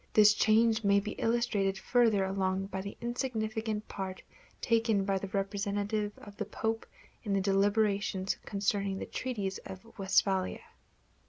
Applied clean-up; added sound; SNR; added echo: none; none; none; none.